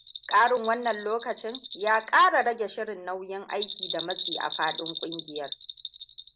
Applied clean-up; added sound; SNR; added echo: none; Bell; 11 dB; none.